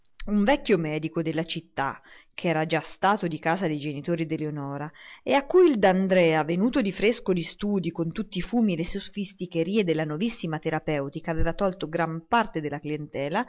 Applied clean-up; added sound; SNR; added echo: none; none; none; none.